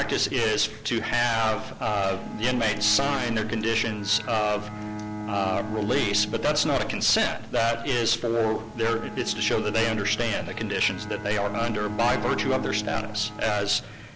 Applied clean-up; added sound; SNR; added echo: none; Bowed string instrument; 11 dB; none.